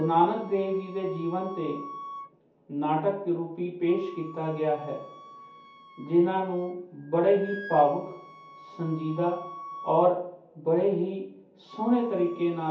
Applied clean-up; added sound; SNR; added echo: none; Wind instrument, woodwind instrument; 17 dB; reverberation time 0.6 s.